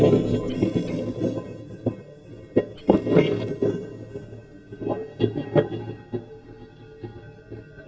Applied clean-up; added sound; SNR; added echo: neural mask model DeepFilterNet 3.